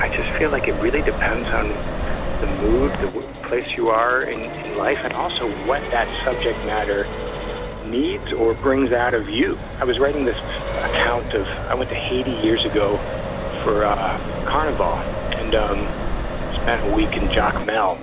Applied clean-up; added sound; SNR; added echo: none; Accelerating, revving, vroom; 3 dB; none.